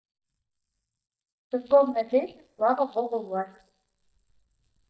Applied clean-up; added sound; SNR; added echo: neural mask model DeepFilterNet 3.